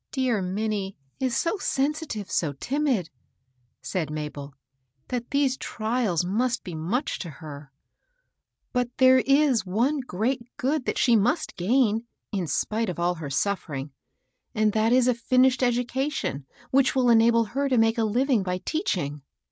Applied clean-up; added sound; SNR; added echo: none; none; none; none.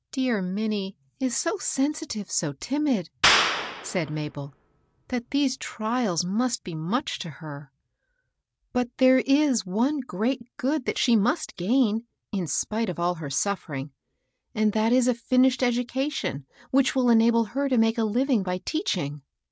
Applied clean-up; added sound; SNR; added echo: none; Clapping; 3 dB; none.